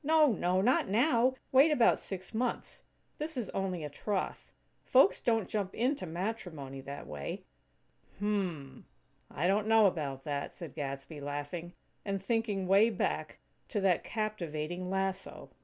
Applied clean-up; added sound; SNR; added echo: none; none; none; none.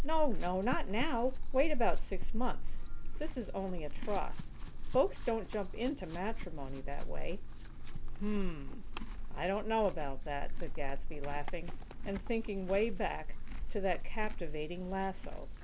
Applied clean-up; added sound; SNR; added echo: none; Chewing, mastication / Livestock, farm animals, working animals; -5 dB; none.